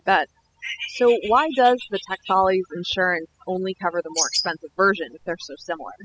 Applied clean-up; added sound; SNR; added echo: classical method spectral subtraction.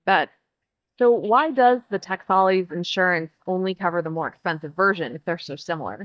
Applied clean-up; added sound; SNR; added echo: neural mask model DeepFilterNet 3.